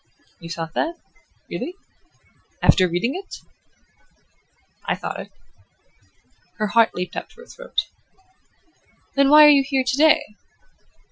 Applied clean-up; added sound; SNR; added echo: classical method Wiener filter.